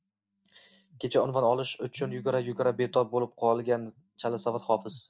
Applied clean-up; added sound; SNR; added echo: neural mask model DeepFilterNet 3.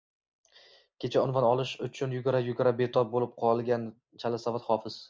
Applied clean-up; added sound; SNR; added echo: neural mask model Resemble Enhance denoiser.